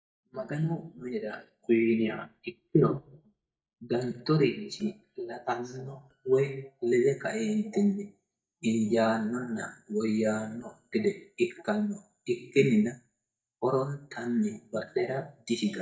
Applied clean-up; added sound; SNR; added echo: neural mask model DeepFilterNet 3.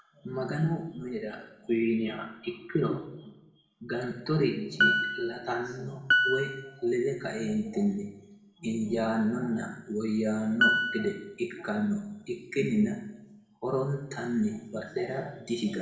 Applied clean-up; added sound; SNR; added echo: none; Piano; -2 dB; reverberation time 0.8 s.